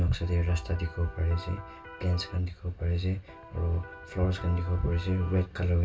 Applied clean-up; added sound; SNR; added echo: none; Electric guitar; 17 dB; reverberation time 0.2 s.